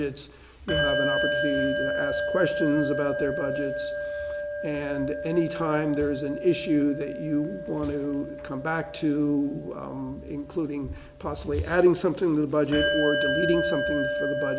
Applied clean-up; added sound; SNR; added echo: none; Bell; 3 dB; none.